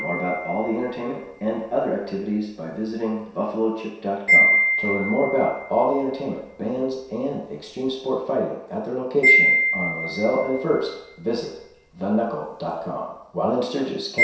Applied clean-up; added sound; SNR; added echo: none; Wind chime; 1 dB; reverberation time 0.7 s.